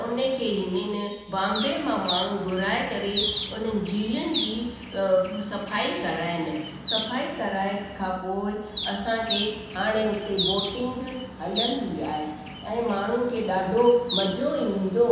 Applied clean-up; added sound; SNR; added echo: none; Bird; 4 dB; reverberation time 1.1 s.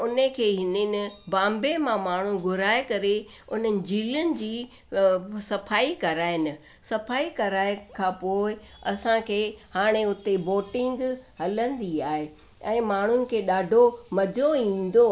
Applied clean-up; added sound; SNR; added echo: none; none; none; none.